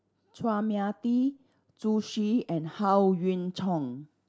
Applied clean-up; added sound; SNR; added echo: none; none; none; none.